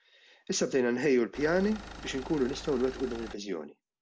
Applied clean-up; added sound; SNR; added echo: none; Engine; 14 dB; none.